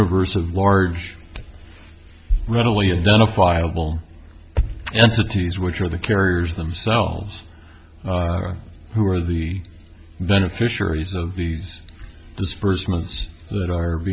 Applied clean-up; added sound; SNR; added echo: none; none; none; none.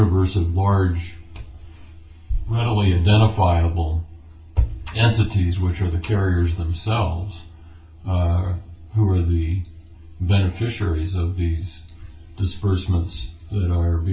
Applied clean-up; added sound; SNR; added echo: none; none; none; reverberation time 0.3 s.